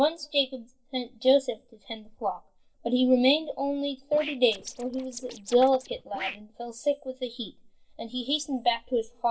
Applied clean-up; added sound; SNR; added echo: neural separator model SepFormer DNS4.